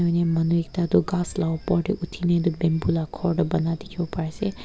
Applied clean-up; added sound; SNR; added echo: none; none; none; none.